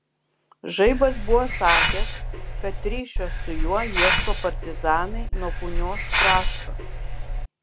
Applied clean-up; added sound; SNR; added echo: none; Hiss; -2 dB; none.